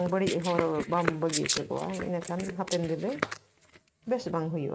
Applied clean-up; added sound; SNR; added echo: neural mask model RNNoise.